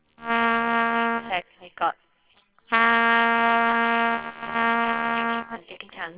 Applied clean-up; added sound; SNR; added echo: neural separator model SepFormer WHAMR!.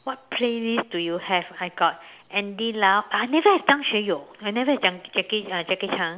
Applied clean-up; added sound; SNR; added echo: none; none; none; none.